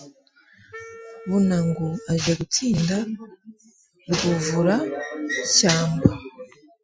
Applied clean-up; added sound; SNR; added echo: classical method Wiener filter.